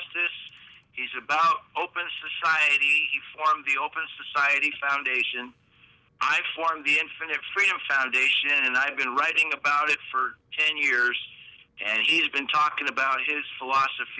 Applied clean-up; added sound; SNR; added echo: none; none; none; none.